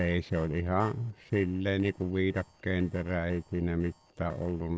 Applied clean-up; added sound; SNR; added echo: neural separator model SepFormer DNS4.